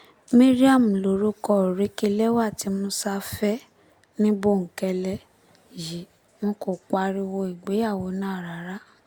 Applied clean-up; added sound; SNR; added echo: none; none; none; none.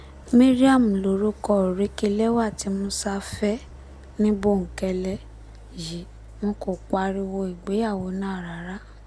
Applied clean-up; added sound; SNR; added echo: none; Idling; 19 dB; none.